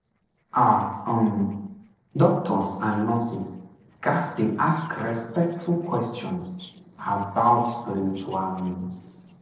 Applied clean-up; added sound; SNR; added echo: neural separator model SepFormer DNS4.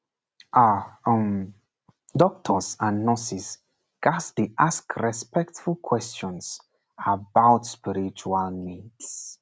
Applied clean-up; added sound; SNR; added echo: none; none; none; none.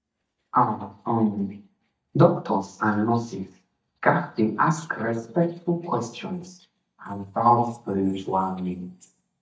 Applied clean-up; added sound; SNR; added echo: neural mask model DeepFilterNet 3.